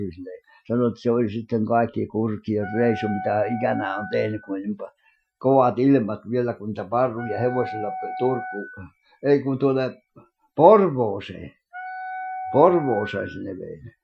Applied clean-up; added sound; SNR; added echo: classical method Wiener filter.